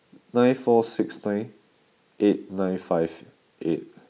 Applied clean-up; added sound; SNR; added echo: none; none; none; none.